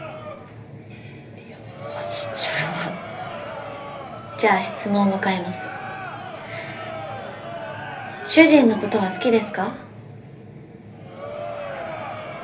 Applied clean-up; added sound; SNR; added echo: none; Crowd; 10 dB; reverberation time 0.3 s.